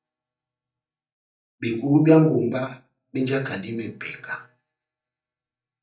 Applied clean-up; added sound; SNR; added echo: neural mask model DeepFilterNet 3.